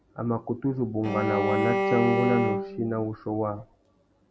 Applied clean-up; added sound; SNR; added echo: none; Bowed string instrument; 0 dB; none.